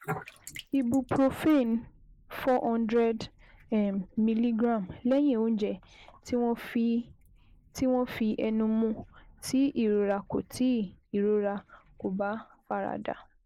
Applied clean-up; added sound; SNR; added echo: neural mask model Resemble Enhance denoiser.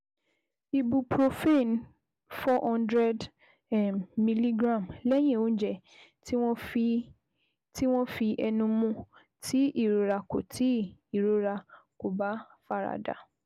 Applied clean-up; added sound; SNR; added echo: none; none; none; none.